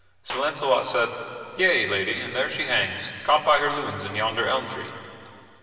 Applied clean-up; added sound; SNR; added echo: none; Clapping; 20 dB; reverberation time 2.6 s.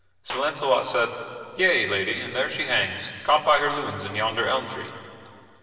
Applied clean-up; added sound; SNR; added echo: neural separator model SepFormer DNS4.